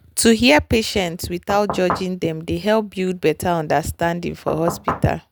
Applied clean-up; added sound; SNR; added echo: none; Knock / Wood; 6 dB; none.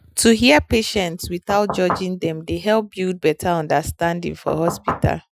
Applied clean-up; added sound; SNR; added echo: classical method Wiener filter.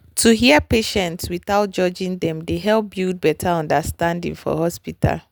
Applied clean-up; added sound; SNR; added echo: none; none; none; none.